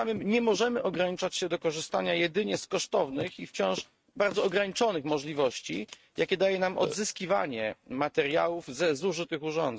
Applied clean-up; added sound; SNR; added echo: neural mask model RNNoise.